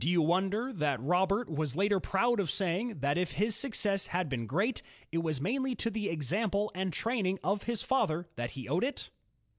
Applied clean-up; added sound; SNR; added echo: none; none; none; none.